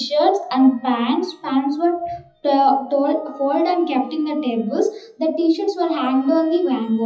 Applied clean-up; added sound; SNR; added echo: classical method WPE with log-MMSE.